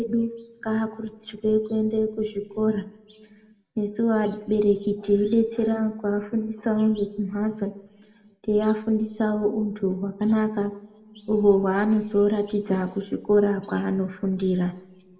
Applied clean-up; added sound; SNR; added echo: none; none; none; reverberation time 0.8 s.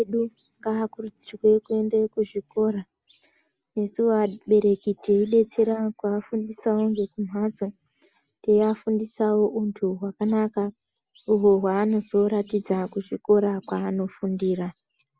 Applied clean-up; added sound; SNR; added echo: none; none; none; none.